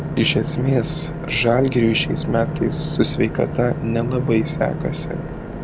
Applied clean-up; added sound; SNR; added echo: none; Engine / Boat, Water vehicle; 5 dB; none.